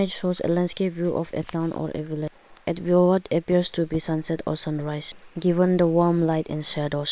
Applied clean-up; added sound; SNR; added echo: neural separator model SepFormer WHAM!.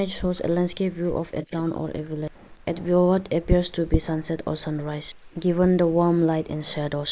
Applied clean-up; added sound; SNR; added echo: neural mask model Resemble Enhance denoiser.